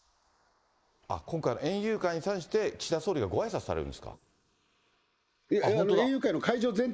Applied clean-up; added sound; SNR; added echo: neural mask model Resemble Enhance denoiser.